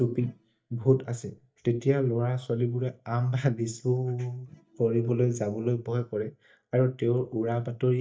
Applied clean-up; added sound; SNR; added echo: neural mask model DeepFilterNet 3.